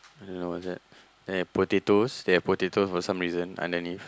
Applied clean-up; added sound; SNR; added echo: none; none; none; none.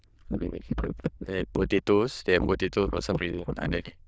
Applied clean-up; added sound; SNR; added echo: neural diffusion model UNIVERSE++.